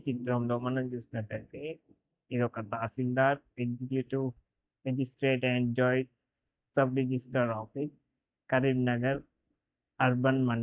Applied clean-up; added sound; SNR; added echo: neural mask model DeepFilterNet 3.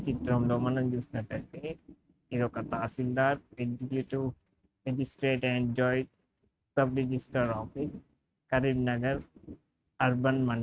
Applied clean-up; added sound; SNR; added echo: neural mask model RNNoise.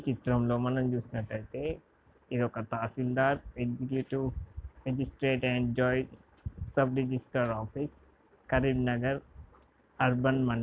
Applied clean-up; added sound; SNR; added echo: none; none; none; none.